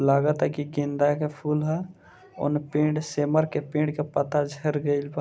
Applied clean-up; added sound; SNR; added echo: none; none; none; none.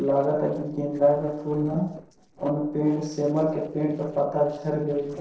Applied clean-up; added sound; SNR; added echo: neural separator model SepFormer DNS4.